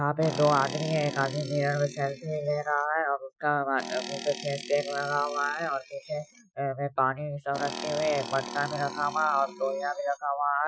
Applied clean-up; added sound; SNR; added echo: classical method Wiener filter.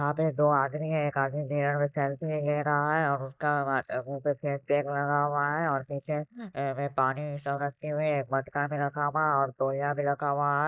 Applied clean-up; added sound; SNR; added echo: neural mask model Resemble Enhance denoiser.